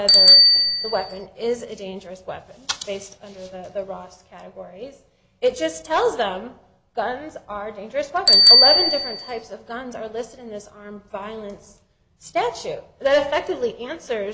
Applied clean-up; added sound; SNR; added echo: none; Bicycle bell; -5 dB; none.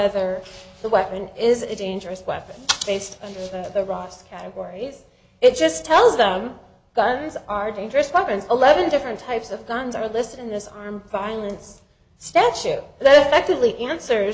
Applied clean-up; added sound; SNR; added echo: none; none; none; none.